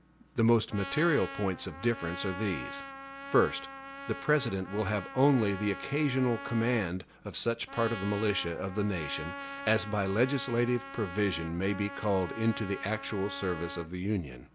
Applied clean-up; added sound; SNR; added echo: none; Trumpet; 12 dB; none.